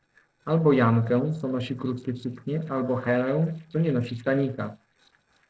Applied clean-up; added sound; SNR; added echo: neural separator model SepFormer DNS4.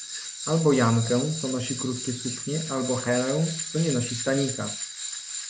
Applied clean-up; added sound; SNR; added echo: none; Tools; 7 dB; none.